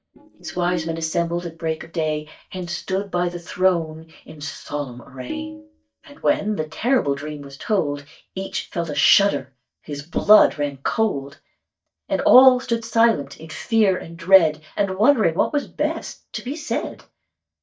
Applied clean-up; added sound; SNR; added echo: neural mask model DeepFilterNet 3.